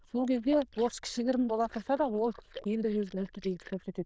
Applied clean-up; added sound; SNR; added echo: neural diffusion model UNIVERSE++.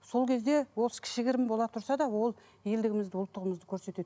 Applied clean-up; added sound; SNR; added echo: none; none; none; none.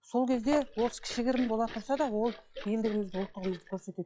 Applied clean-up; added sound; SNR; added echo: classical method log-MMSE.